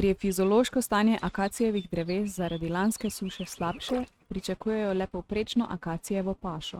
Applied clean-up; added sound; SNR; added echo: neural mask model RNNoise.